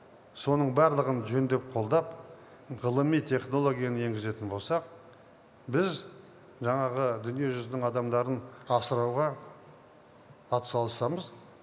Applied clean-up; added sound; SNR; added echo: none; none; none; none.